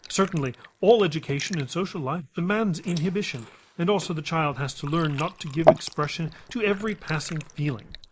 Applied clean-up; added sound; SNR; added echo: neural mask model Resemble Enhance denoiser.